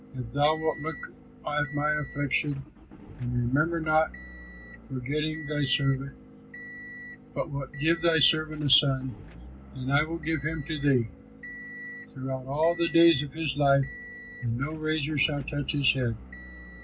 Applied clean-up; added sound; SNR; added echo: none; Motor vehicle (road) / Engine; 15 dB; reverberation time 0.4 s.